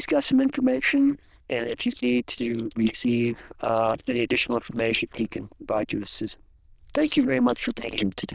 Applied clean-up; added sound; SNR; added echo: neural diffusion model UNIVERSE++.